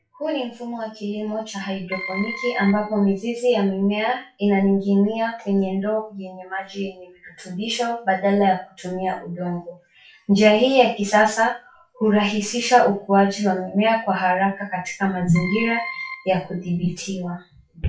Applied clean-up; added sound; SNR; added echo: classical method WPE with log-MMSE.